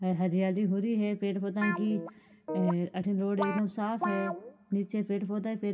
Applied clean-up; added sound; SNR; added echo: none; Guitar; 8 dB; reverberation time 0.4 s.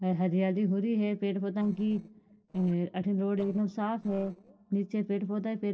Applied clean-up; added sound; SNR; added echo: neural separator model SepFormer DNS4.